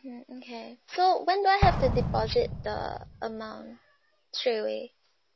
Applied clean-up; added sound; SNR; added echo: none; Explosion; 6 dB; none.